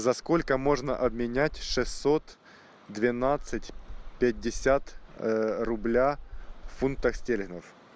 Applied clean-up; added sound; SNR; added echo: none; Meow; 9 dB; none.